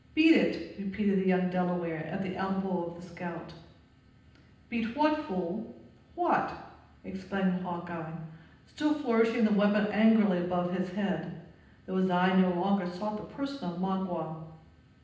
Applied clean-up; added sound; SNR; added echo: none; none; none; reverberation time 0.9 s.